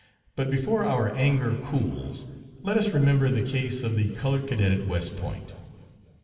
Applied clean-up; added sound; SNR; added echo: none; none; none; reverberation time 2.7 s.